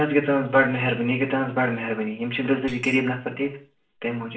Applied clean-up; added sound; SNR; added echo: neural separator model SepFormer DNS4.